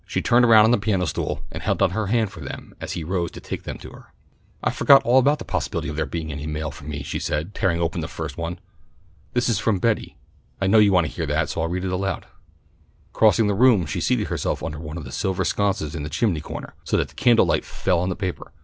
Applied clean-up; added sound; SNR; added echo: none; none; none; none.